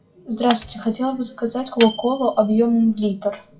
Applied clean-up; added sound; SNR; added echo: classical method WPE with log-MMSE.